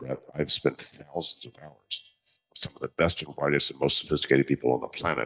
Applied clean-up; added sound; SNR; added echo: neural mask model DeepFilterNet 3.